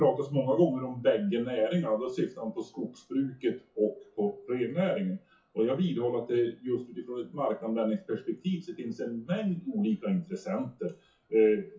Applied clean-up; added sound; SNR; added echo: classical method WPE with log-MMSE.